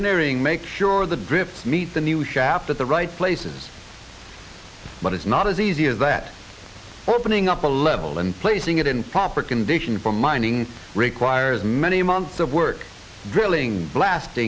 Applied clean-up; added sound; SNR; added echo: none; none; none; none.